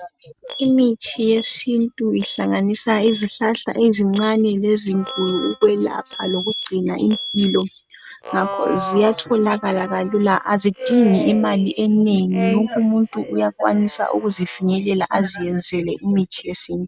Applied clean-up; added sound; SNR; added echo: neural mask model RNNoise.